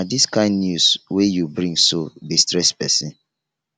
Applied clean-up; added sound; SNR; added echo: none; none; none; none.